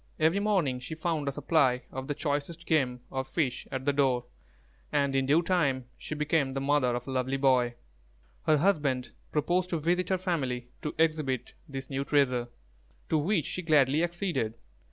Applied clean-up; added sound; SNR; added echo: none; none; none; none.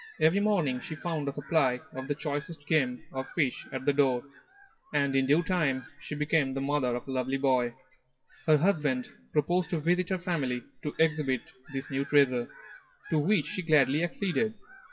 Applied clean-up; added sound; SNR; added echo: classical method WPE with log-MMSE.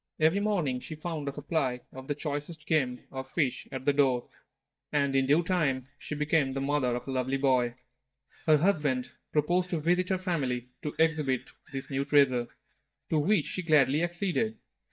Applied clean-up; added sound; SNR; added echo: neural mask model DeepFilterNet 3.